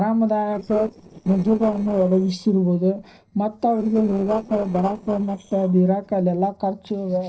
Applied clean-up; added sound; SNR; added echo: neural separator model SepFormer DNS4.